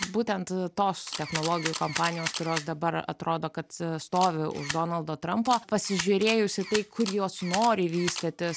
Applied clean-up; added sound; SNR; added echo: none; Camera; 10 dB; none.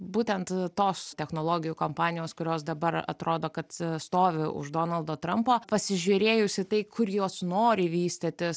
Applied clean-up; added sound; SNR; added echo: none; none; none; none.